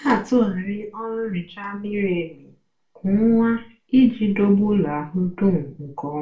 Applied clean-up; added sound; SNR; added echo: none; none; none; reverberation time 0.3 s.